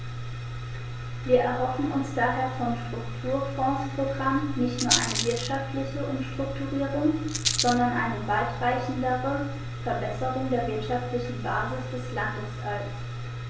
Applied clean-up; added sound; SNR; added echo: none; Rattle; 10 dB; reverberation time 0.2 s.